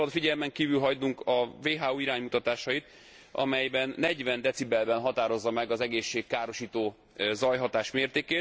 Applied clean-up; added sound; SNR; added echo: none; none; none; none.